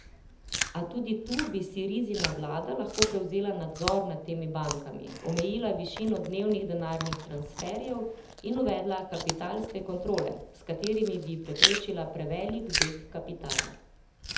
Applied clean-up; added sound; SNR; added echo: none; Chewing, mastication; 4 dB; reverberation time 0.8 s.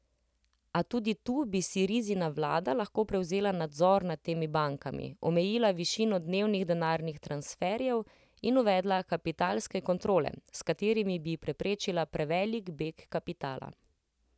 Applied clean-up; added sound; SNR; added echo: none; none; none; none.